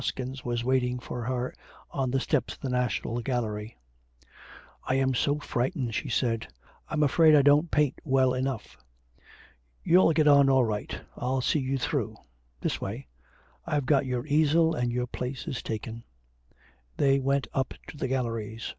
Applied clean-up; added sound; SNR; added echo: none; none; none; none.